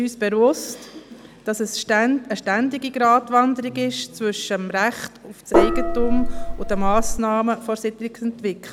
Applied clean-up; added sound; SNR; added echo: none; Gong; -4 dB; none.